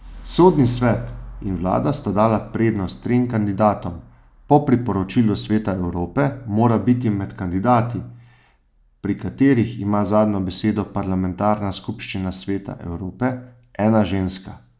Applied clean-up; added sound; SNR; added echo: none; none; none; none.